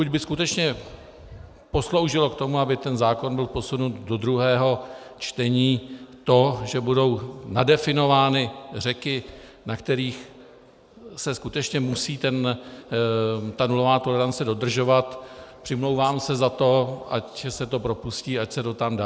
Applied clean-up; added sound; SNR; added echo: none; none; none; none.